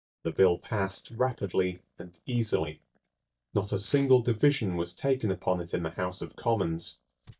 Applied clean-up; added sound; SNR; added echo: neural mask model DeepFilterNet 3.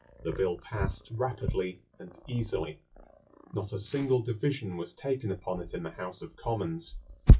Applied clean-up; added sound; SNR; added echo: classical method WPE with log-MMSE.